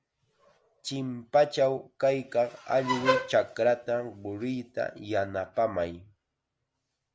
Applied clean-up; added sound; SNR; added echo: none; none; none; none.